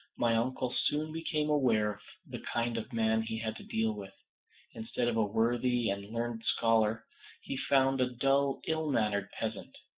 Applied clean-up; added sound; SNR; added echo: none; none; none; none.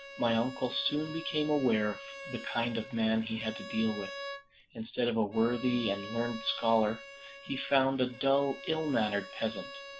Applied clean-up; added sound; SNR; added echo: none; Bowed string instrument; 14 dB; none.